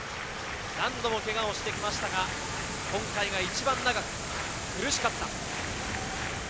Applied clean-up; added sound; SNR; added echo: none; Hiss; 6 dB; none.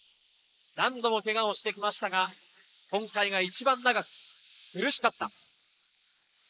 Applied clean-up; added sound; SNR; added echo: neural mask model Resemble Enhance denoiser.